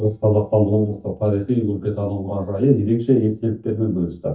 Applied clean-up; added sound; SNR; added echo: neural mask model DeepFilterNet 3.